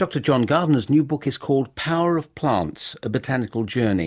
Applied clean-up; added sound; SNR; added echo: none; none; none; none.